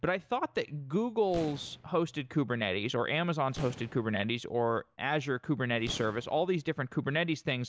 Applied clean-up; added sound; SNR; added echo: none; Boom; 18 dB; none.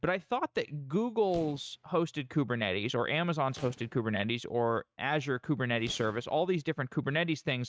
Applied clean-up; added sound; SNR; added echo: neural mask model RNNoise.